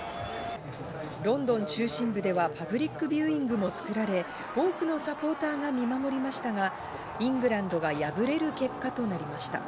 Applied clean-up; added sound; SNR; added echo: none; Fart; 18 dB; none.